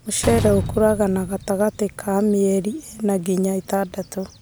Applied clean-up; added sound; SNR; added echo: none; Slam; 10 dB; none.